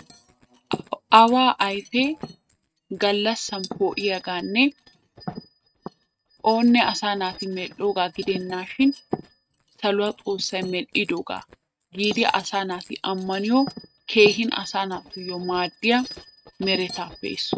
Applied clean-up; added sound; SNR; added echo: neural mask model RNNoise.